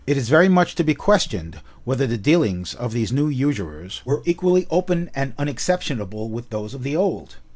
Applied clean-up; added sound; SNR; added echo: none; none; none; none.